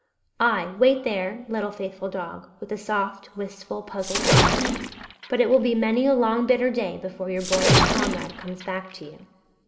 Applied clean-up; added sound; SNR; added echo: none; Splash, splatter; -2 dB; reverberation time 2.8 s.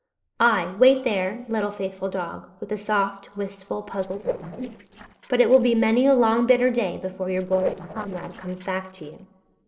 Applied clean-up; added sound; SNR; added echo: neural separator model SepFormer DNS4.